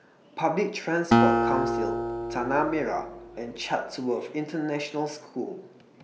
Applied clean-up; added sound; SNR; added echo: none; Acoustic guitar; -3 dB; none.